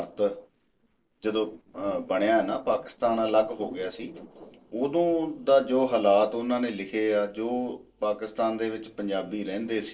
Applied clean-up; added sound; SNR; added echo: neural separator model SepFormer DNS4.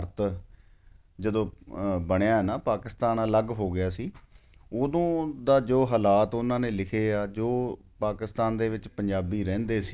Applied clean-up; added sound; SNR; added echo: none; none; none; none.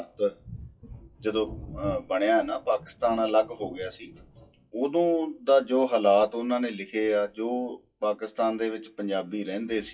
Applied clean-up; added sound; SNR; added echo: classical method WPE with log-MMSE.